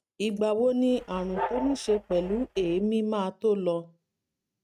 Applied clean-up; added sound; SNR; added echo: neural mask model RNNoise.